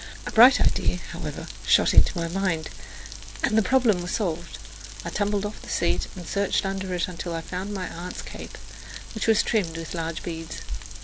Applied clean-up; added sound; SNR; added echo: none; Frying (food); 19 dB; none.